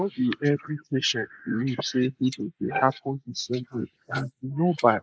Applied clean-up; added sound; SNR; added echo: neural mask model Resemble Enhance denoiser.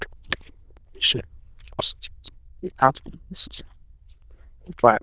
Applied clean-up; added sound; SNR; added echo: neural diffusion model UNIVERSE++.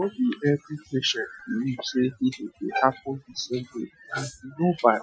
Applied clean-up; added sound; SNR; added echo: classical method Wiener filter.